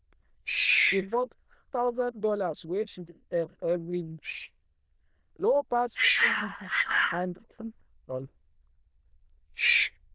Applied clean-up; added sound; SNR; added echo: neural diffusion model UNIVERSE++.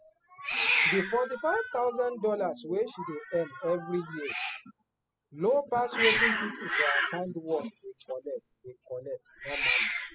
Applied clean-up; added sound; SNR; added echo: classical method spectral subtraction.